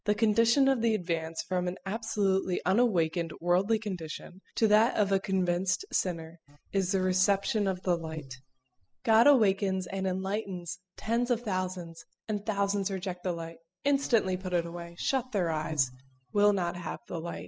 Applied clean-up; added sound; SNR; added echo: classical method spectral subtraction.